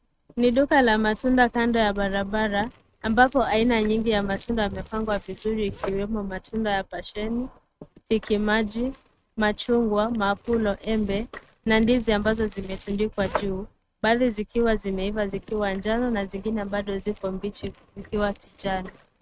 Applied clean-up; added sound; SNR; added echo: neural mask model RNNoise.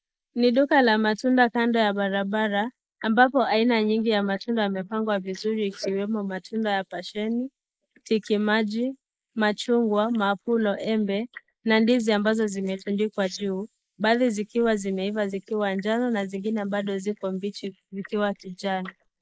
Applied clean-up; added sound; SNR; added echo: neural mask model Resemble Enhance denoiser.